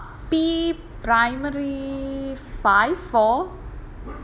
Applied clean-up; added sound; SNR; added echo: none; none; none; none.